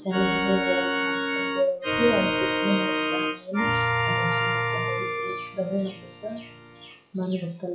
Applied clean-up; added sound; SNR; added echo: classical method log-MMSE.